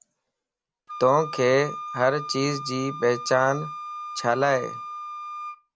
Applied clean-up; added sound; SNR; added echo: none; Wind instrument, woodwind instrument; 10 dB; none.